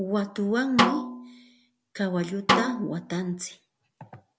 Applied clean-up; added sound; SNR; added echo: none; Snare drum; 0 dB; none.